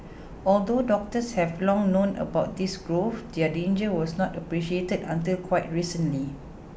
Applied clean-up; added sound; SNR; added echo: none; none; none; none.